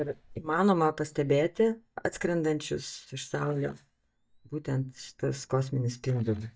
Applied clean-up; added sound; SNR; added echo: neural mask model DeepFilterNet 3.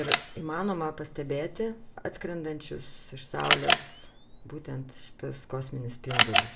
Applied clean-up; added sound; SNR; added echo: none; Camera; -4 dB; reverberation time 0.3 s.